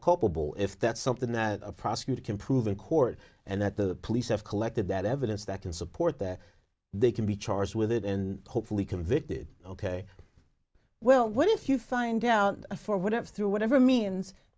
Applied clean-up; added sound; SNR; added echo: none; none; none; none.